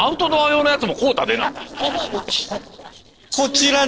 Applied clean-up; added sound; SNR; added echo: neural separator model SepFormer DNS4.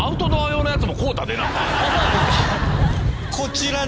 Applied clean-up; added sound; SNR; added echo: none; Thunder / Rain; 0 dB; none.